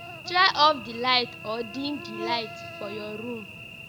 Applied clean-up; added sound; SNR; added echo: none; Cricket / Buzz; 12 dB; none.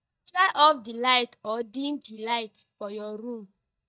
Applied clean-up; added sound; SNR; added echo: neural mask model DeepFilterNet 3.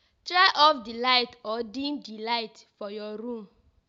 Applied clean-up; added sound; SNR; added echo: none; none; none; none.